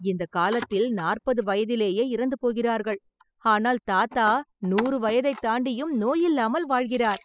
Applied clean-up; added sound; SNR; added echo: classical method spectral subtraction.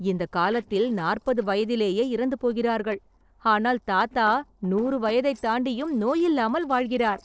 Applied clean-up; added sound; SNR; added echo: neural separator model SepFormer DNS4.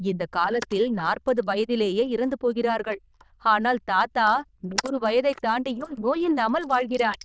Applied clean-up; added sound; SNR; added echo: neural diffusion model UNIVERSE++.